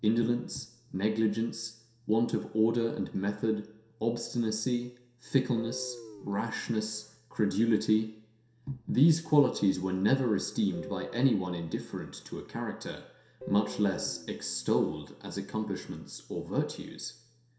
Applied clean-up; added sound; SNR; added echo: none; Guitar; 16 dB; reverberation time 0.7 s.